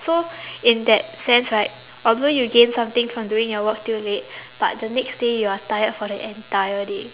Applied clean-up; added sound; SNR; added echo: none; none; none; none.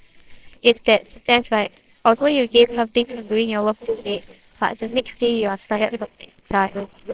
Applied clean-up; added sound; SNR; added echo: neural separator model SepFormer WHAMR!.